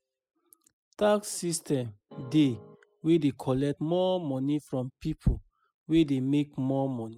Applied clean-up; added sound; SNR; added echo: classical method spectral subtraction.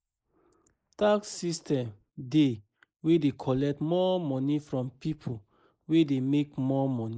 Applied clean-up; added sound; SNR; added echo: neural mask model Resemble Enhance denoiser.